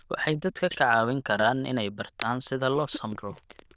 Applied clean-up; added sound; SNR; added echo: neural diffusion model UNIVERSE++.